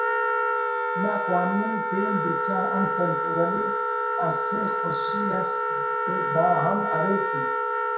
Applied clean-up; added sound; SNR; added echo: none; Wind instrument, woodwind instrument; -3 dB; reverberation time 0.6 s.